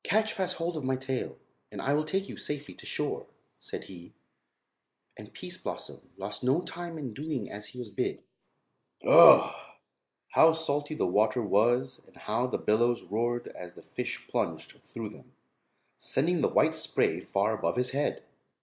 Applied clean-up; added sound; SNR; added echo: neural mask model Resemble Enhance denoiser.